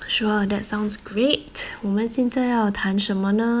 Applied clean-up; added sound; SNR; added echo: none; none; none; none.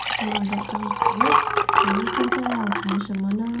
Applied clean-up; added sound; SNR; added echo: none; Liquid; -4 dB; reverberation time 0.2 s.